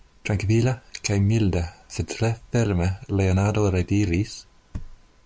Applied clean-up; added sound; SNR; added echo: none; none; none; none.